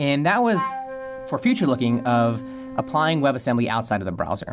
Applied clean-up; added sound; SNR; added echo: none; Wind instrument, woodwind instrument; 12 dB; none.